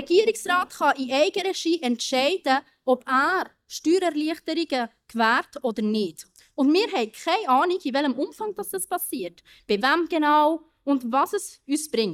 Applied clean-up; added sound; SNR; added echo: neural mask model DeepFilterNet 3.